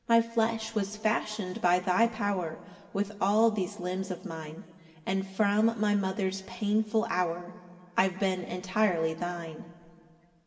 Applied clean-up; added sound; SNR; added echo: none; none; none; reverberation time 1.7 s.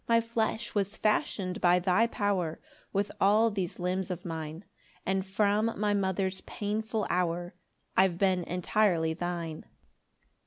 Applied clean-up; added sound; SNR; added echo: none; none; none; none.